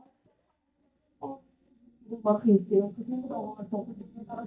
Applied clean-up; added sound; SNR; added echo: neural mask model DeepFilterNet 3.